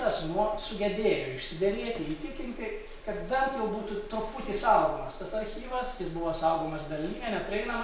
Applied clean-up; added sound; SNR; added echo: none; none; none; none.